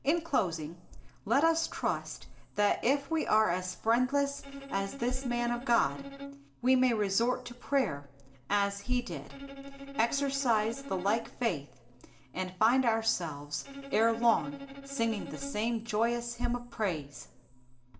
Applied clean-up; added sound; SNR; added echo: none; Bowed string instrument; 13 dB; reverberation time 0.4 s.